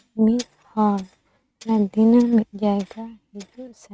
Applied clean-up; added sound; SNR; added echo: neural mask model RNNoise.